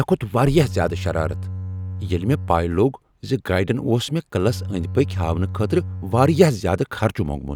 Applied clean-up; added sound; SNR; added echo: none; Bowed string instrument; 9 dB; none.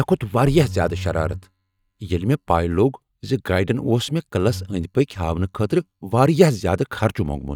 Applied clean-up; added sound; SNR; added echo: neural mask model DeepFilterNet 3.